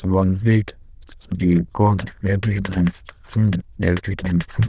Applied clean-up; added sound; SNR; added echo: neural diffusion model UNIVERSE++.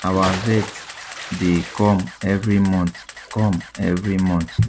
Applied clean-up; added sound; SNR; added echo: none; Camera + Bathtub (filling or washing) / Splash, splatter; 13 dB; none.